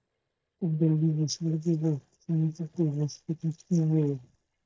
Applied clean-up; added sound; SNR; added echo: neural mask model DeepFilterNet 3.